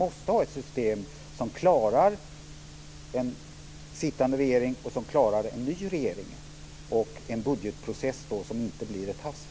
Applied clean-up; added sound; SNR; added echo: none; none; none; none.